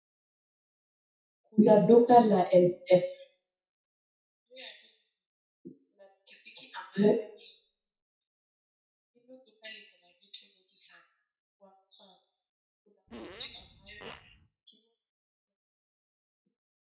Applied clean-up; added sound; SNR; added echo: classical method WPE with log-MMSE.